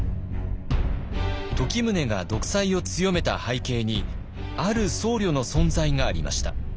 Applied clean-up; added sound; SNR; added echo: none; none; none; none.